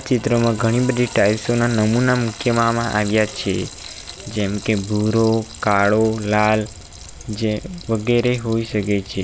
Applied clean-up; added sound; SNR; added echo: none; Frying (food); 16 dB; none.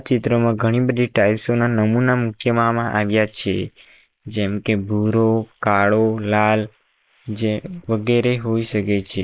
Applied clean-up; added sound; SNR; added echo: neural mask model Resemble Enhance denoiser.